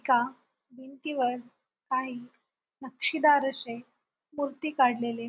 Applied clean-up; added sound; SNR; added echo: none; none; none; none.